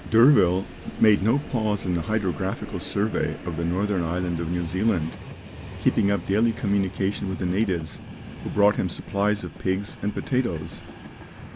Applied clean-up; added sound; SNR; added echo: none; Train; 14 dB; none.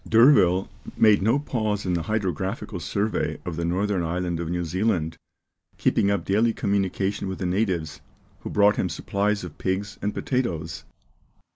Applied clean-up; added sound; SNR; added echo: none; none; none; none.